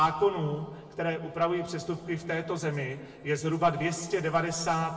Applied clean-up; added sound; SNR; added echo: none; none; none; reverberation time 1.0 s.